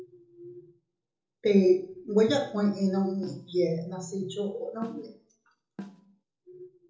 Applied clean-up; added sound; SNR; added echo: neural separator model SepFormer DNS4.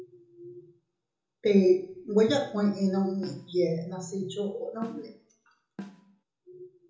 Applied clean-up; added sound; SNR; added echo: none; Snare drum; 15 dB; reverberation time 0.6 s.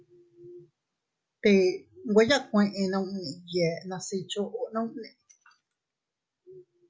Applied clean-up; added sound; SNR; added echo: none; none; none; none.